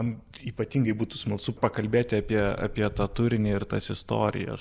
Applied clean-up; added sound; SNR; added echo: none; none; none; none.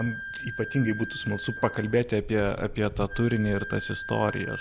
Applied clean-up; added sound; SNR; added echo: none; Wind instrument, woodwind instrument; 11 dB; none.